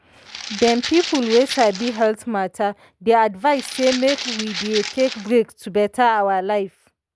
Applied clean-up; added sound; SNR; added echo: none; Rattle (instrument); 9 dB; none.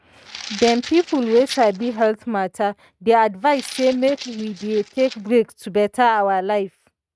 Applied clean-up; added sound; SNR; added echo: neural mask model RNNoise.